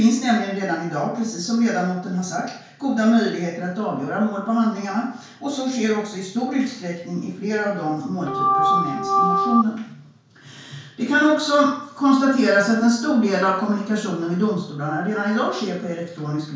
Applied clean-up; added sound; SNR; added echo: none; Organ; -2 dB; reverberation time 0.5 s.